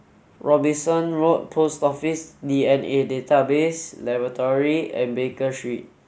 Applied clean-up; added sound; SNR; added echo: none; none; none; none.